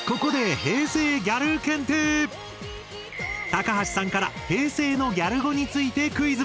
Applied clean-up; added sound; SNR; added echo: none; none; none; none.